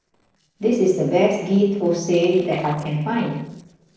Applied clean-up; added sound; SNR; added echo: neural separator model SepFormer DNS4.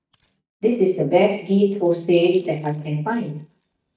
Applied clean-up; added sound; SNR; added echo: neural mask model DeepFilterNet 3.